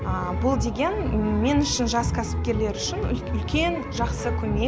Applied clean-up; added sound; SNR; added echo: none; none; none; none.